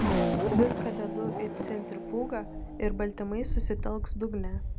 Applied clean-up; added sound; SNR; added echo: none; Race car, auto racing / Accelerating, revving, vroom; -2 dB; none.